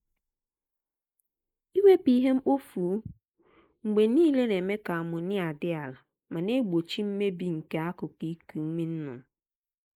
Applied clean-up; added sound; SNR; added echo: neural mask model Resemble Enhance denoiser.